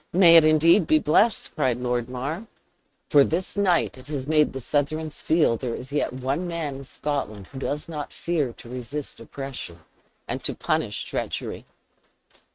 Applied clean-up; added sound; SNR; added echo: neural mask model RNNoise.